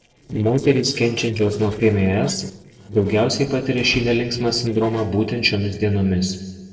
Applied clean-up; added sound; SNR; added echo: neural separator model SepFormer DNS4.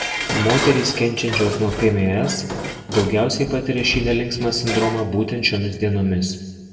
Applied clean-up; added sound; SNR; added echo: none; Dishes, pots, and pans; 8 dB; reverberation time 1.4 s.